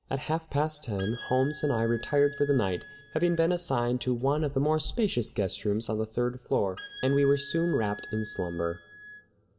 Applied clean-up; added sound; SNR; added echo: none; Wind instrument, woodwind instrument; 16 dB; reverberation time 0.7 s.